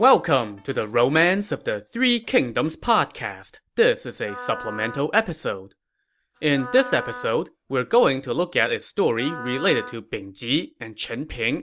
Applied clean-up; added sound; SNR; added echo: none; Wind instrument, woodwind instrument; 15 dB; none.